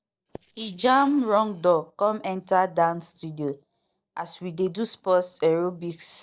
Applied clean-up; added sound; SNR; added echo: neural separator model SepFormer DNS4.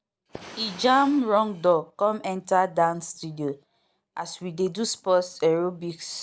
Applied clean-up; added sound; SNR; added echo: none; Fire; 19 dB; none.